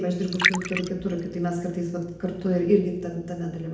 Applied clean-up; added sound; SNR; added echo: none; Liquid; 6 dB; reverberation time 0.8 s.